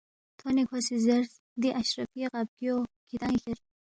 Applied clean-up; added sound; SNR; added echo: none; none; none; none.